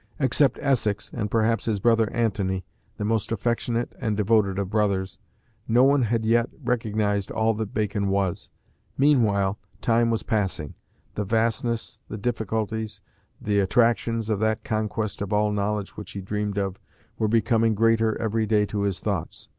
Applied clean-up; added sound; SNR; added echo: none; none; none; none.